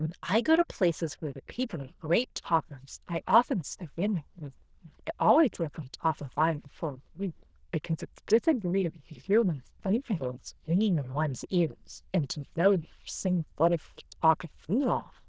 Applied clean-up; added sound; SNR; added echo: neural diffusion model UNIVERSE++.